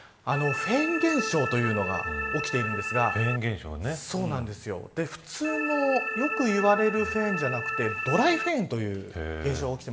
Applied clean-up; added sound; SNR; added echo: none; Organ; 3 dB; reverberation time 0.7 s.